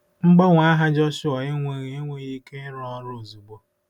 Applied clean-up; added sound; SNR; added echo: none; none; none; none.